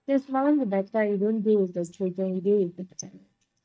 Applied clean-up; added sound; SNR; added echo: neural mask model DeepFilterNet 3.